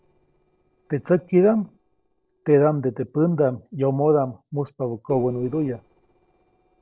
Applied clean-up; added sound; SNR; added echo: neural separator model SepFormer DNS4.